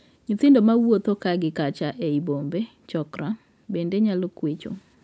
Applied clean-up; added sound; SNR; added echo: none; none; none; none.